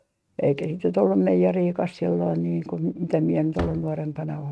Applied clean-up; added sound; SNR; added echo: neural mask model RNNoise.